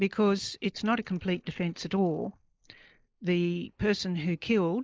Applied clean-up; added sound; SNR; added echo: neural mask model Resemble Enhance denoiser.